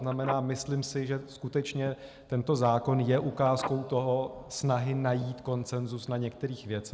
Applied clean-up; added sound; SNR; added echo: none; Telephone; 15 dB; none.